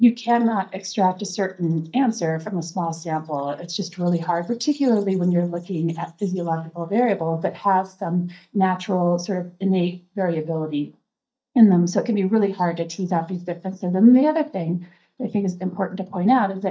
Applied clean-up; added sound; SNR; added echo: neural mask model DeepFilterNet 3.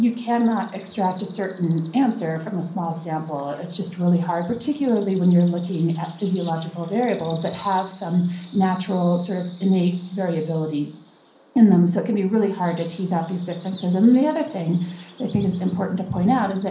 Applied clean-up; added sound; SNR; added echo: none; Bird vocalization, bird call, bird song; 19 dB; reverberation time 0.6 s.